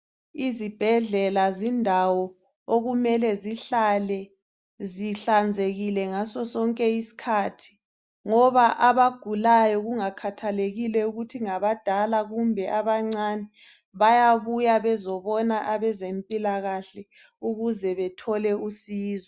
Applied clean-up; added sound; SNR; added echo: none; none; none; none.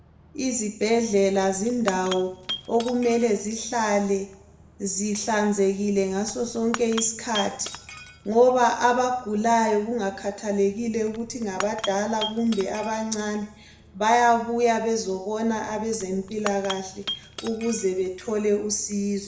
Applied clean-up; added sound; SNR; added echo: none; Shatter / Crushing; 16 dB; reverberation time 0.7 s.